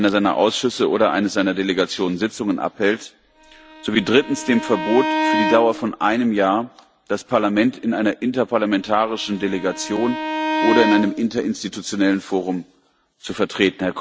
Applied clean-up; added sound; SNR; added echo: none; Bowed string instrument; 5 dB; none.